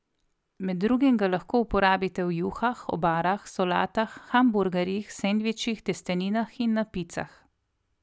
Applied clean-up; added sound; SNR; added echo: none; none; none; none.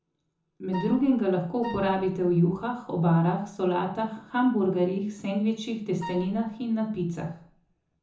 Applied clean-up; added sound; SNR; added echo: none; Wind instrument, woodwind instrument; 14 dB; reverberation time 0.6 s.